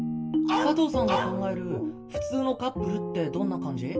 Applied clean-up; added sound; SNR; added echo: none; Dog; 3 dB; reverberation time 0.2 s.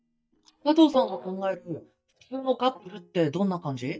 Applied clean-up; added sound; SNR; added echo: neural mask model DeepFilterNet 3.